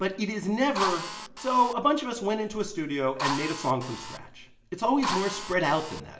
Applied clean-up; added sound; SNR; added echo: none; Drill; 6 dB; reverberation time 1.4 s.